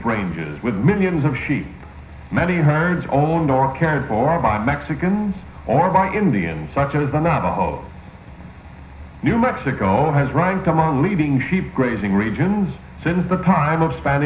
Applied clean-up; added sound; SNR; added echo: none; none; none; reverberation time 0.5 s.